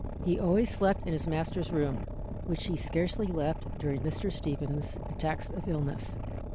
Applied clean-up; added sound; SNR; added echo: none; Boat, Water vehicle; 4 dB; none.